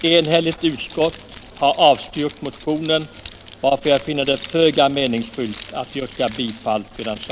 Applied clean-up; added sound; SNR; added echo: none; Keys jangling; 12 dB; none.